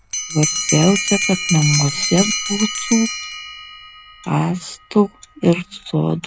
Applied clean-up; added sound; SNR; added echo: none; Bell; 5 dB; none.